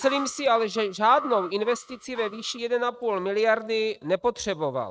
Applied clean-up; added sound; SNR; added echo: neural mask model RNNoise.